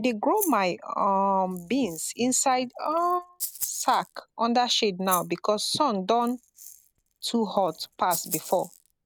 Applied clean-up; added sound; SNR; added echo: none; Rattle (instrument); 14 dB; none.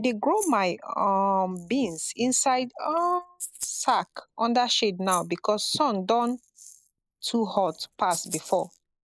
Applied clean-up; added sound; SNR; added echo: neural mask model Resemble Enhance denoiser.